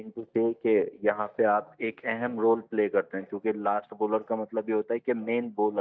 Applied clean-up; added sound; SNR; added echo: neural mask model DeepFilterNet 3.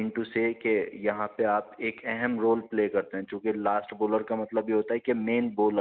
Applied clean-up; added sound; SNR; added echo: none; none; none; none.